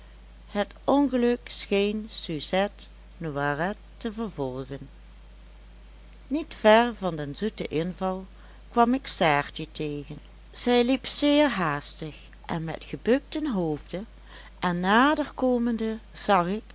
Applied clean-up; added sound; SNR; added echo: none; none; none; none.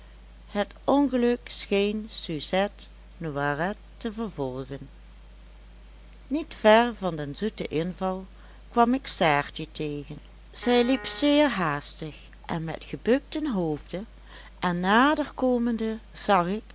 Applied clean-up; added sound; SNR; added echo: none; Piano; 15 dB; none.